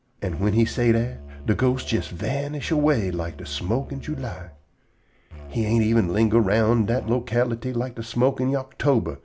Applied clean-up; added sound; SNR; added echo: none; Musical instrument; 16 dB; none.